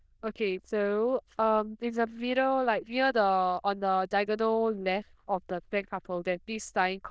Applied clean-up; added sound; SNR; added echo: neural diffusion model UNIVERSE++.